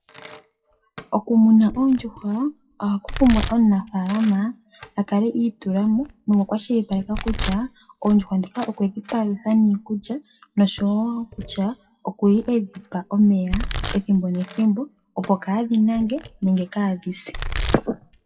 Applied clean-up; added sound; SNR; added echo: classical method WPE with log-MMSE.